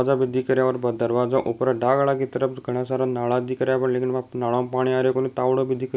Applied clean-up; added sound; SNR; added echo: neural mask model Resemble Enhance denoiser.